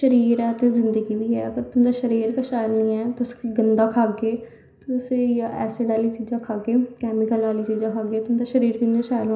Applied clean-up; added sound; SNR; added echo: none; none; none; reverberation time 0.5 s.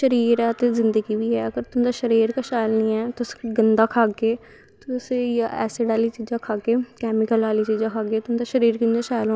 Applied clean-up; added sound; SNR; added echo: none; none; none; none.